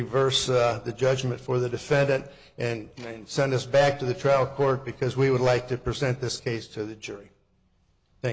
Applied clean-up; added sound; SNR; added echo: none; none; none; none.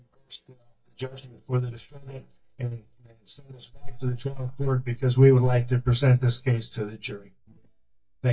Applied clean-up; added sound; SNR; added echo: neural mask model DeepFilterNet 3.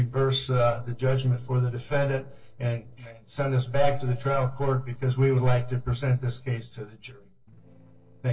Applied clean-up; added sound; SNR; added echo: neural separator model SepFormer DNS4.